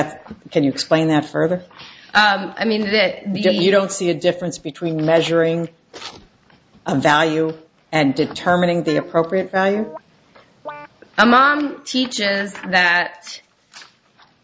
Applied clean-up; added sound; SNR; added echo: none; Guitar; 19 dB; none.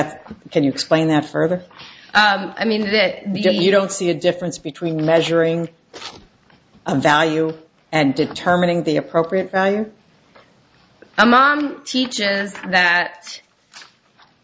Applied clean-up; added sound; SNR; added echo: none; none; none; none.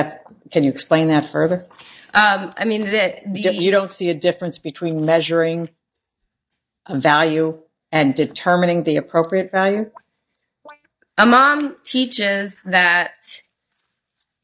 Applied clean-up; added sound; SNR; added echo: neural mask model DeepFilterNet 3.